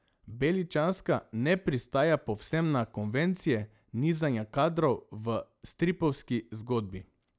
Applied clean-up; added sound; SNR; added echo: none; none; none; none.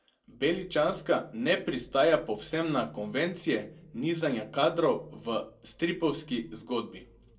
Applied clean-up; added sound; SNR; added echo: none; none; none; reverberation time 0.2 s.